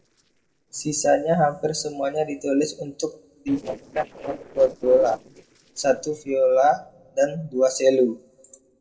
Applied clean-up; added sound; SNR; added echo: neural separator model SepFormer DNS4.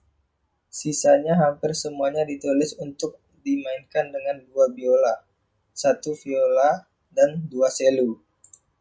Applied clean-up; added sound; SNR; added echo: none; none; none; none.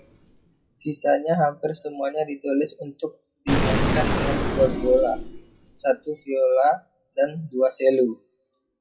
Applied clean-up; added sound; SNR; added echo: classical method WPE with log-MMSE.